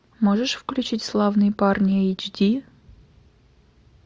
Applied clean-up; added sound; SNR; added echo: none; none; none; none.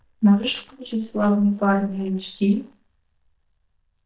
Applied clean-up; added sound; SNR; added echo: neural mask model DeepFilterNet 3.